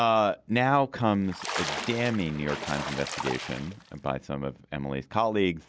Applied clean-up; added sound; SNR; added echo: none; Splash, splatter; 8 dB; none.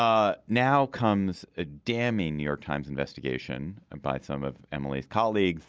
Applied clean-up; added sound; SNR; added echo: none; none; none; none.